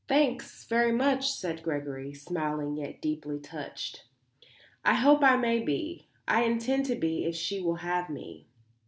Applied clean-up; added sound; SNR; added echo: none; none; none; none.